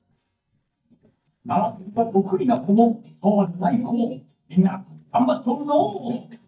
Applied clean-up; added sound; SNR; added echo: neural mask model DeepFilterNet 3.